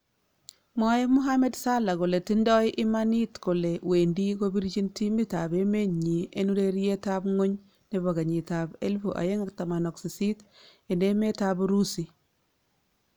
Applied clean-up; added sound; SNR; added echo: none; none; none; none.